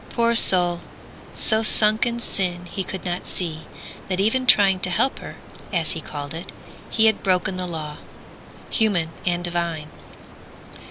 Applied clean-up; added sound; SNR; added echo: none; none; none; none.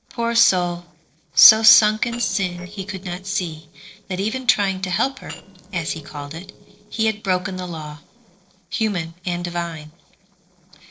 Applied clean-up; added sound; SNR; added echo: neural separator model SepFormer DNS4.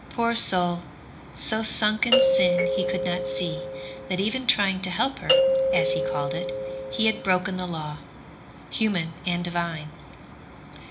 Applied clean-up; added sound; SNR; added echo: none; Doorbell; 0 dB; reverberation time 0.4 s.